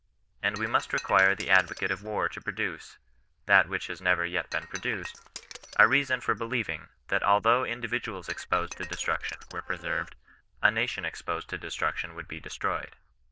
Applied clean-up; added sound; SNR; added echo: neural diffusion model UNIVERSE++.